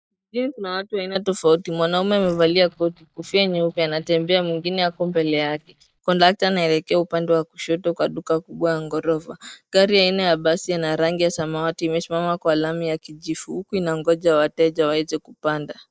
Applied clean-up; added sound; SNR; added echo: neural mask model DeepFilterNet 3.